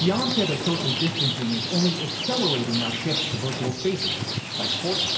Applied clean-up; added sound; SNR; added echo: none; Rain; 1 dB; reverberation time 1.3 s.